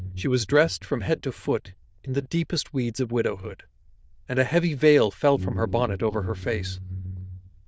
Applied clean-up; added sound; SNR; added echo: neural diffusion model UNIVERSE++.